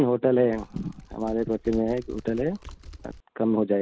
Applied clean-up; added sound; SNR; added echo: none; Typing; 17 dB; none.